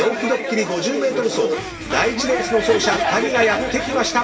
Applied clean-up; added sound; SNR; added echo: none; Crowd / Race car, auto racing / Accelerating, revving, vroom; 12 dB; reverberation time 0.2 s.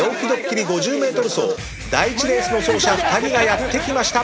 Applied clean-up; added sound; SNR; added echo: none; none; none; none.